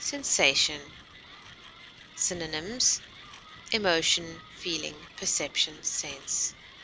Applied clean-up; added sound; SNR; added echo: none; Mechanisms; 18 dB; none.